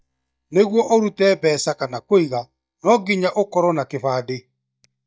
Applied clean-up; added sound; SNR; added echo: neural mask model DeepFilterNet 3.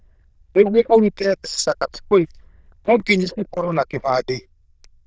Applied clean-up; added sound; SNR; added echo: neural diffusion model UNIVERSE++.